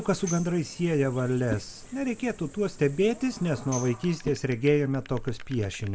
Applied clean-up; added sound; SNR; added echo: none; Whoosh, swoosh, swish + Tambourine; 16 dB; none.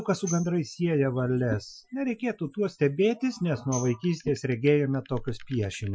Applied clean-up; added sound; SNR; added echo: classical method Wiener filter.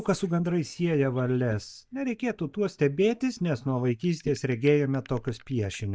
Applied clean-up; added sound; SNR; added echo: neural mask model DeepFilterNet 3.